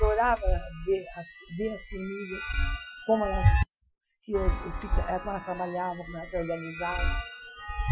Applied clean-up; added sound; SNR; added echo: classical method Wiener filter.